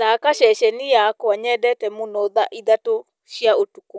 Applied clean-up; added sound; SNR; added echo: none; none; none; none.